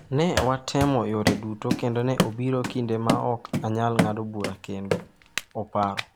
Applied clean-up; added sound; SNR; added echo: none; Run; 3 dB; none.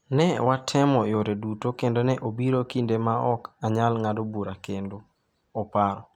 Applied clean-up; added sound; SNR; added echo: none; none; none; none.